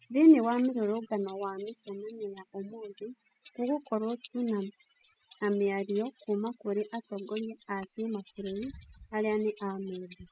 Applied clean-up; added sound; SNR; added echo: classical method spectral subtraction.